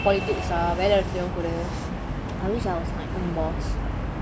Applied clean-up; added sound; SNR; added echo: none; none; none; none.